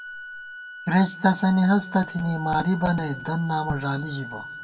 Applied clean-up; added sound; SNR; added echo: none; Organ; 14 dB; reverberation time 1.4 s.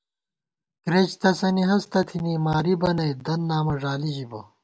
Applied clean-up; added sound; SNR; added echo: none; none; none; none.